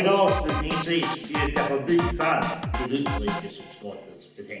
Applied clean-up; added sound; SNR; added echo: none; Drum kit; 4 dB; reverberation time 0.8 s.